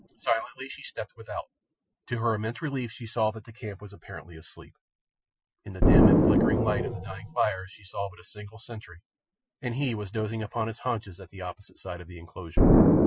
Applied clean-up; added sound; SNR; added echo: classical method Wiener filter.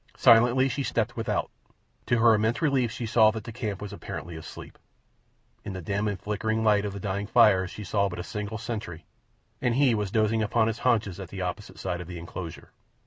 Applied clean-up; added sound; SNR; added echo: none; none; none; none.